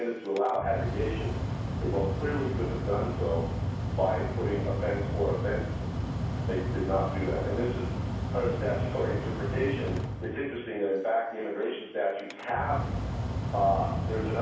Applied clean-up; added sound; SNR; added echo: none; Mechanical fan; 1 dB; reverberation time 0.7 s.